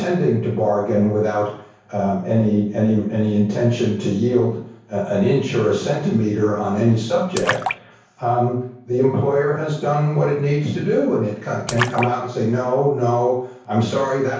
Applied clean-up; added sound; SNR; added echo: none; Splash, splatter; 11 dB; reverberation time 0.6 s.